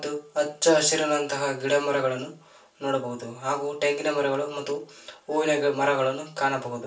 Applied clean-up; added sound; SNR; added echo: none; none; none; reverberation time 0.3 s.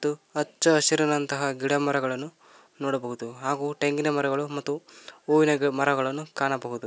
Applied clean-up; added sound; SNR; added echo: none; none; none; none.